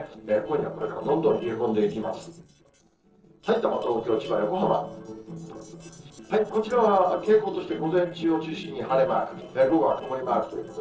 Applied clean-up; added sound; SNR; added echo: neural separator model SepFormer DNS4.